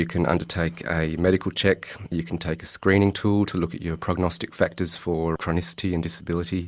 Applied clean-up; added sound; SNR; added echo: none; none; none; none.